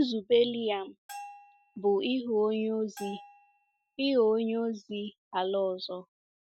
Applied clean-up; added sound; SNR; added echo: none; Bell; 19 dB; none.